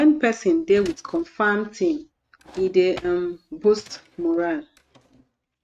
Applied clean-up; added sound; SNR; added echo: neural mask model RNNoise.